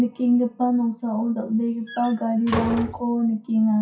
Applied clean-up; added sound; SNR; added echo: classical method WPE with log-MMSE.